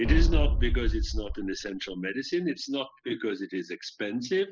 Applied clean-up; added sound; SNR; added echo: classical method spectral subtraction.